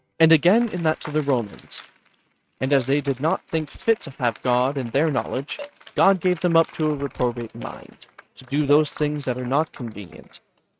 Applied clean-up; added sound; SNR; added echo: neural mask model RNNoise.